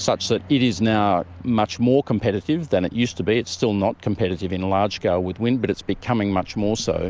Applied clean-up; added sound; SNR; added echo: none; none; none; none.